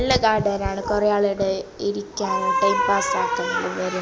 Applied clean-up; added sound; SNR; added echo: none; none; none; none.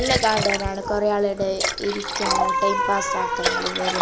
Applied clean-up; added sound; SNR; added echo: none; Liquid; 4 dB; none.